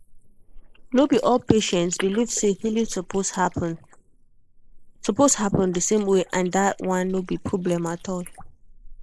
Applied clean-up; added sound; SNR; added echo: neural mask model Resemble Enhance denoiser.